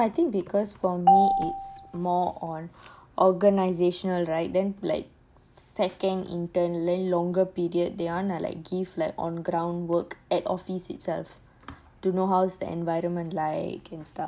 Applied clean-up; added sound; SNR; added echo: none; Marimba, xylophone; -2 dB; none.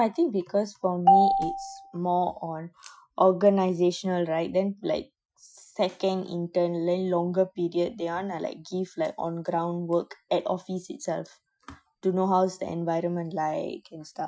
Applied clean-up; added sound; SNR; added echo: classical method Wiener filter.